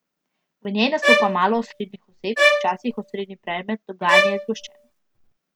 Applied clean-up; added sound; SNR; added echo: none; Bowed string instrument; -3 dB; none.